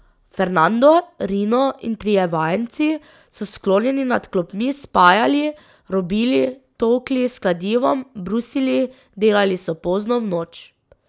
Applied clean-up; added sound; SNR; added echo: none; none; none; none.